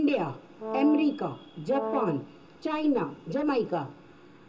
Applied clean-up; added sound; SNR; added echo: none; Brass instrument; 6 dB; reverberation time 0.2 s.